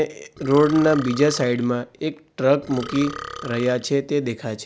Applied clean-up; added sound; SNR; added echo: none; Burping, eructation; 15 dB; none.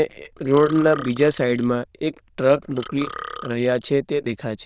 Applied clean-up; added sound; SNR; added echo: neural diffusion model UNIVERSE++.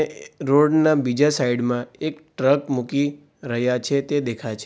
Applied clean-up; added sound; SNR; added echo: none; none; none; none.